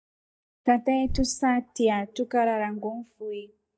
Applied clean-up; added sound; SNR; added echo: neural mask model DeepFilterNet 3.